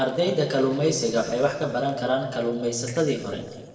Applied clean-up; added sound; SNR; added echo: neural separator model SepFormer DNS4.